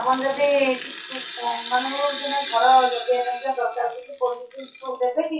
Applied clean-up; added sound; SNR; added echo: classical method WPE with log-MMSE.